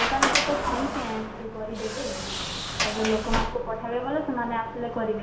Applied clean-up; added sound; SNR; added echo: none; Sliding door; 0 dB; reverberation time 0.7 s.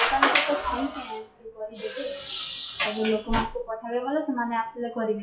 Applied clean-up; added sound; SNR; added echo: classical method WPE with log-MMSE.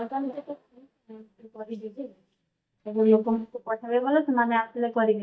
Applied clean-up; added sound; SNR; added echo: neural mask model DeepFilterNet 3.